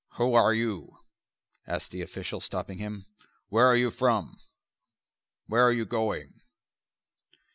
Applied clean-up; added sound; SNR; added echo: none; none; none; none.